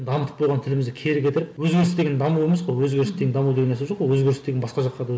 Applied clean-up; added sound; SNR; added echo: none; none; none; none.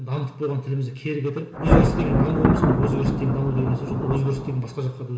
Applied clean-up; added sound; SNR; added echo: none; Thunder; -2 dB; reverberation time 1.1 s.